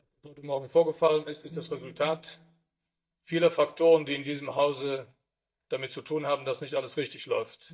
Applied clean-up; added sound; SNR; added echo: neural mask model DeepFilterNet 3.